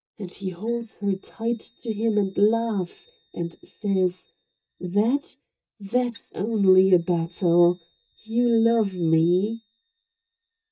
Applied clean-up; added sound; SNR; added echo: neural mask model DeepFilterNet 3.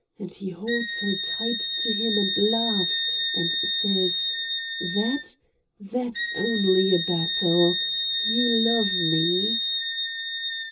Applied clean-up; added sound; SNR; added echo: none; Wind instrument, woodwind instrument; -2 dB; reverberation time 0.2 s.